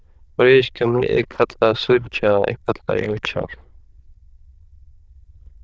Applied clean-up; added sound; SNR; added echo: neural diffusion model UNIVERSE++.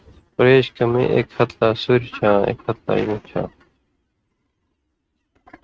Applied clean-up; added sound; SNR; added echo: neural mask model RNNoise.